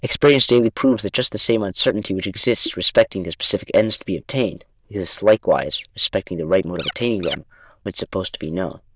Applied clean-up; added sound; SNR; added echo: neural diffusion model UNIVERSE++.